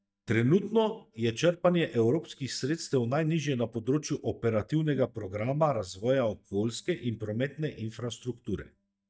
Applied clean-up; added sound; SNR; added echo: neural mask model DeepFilterNet 3.